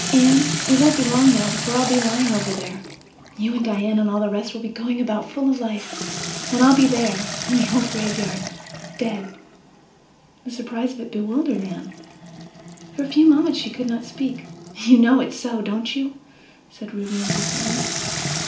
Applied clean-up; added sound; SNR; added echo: none; Sink (filling or washing) / Water tap, faucet; 8 dB; reverberation time 0.4 s.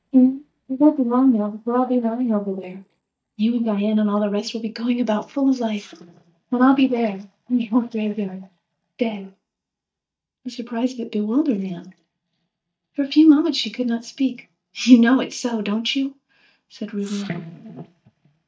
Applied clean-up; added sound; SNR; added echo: neural mask model DeepFilterNet 3.